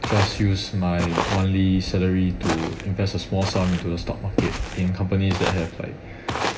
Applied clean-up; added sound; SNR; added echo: none; Walk, footsteps; 7 dB; reverberation time 2.9 s.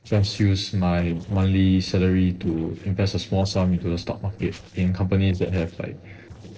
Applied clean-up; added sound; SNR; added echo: neural separator model SepFormer DNS4.